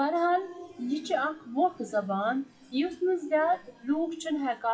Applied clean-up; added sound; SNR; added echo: classical method WPE with log-MMSE.